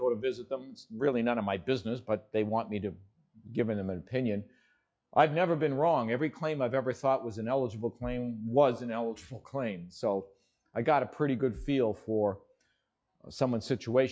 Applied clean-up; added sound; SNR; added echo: classical method log-MMSE.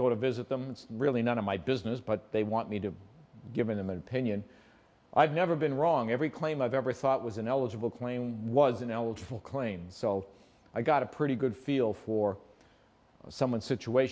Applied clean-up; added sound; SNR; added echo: none; none; none; none.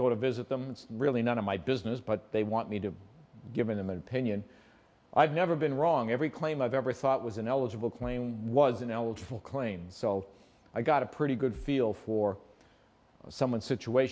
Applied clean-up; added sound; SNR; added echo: none; Bass drum; 15 dB; none.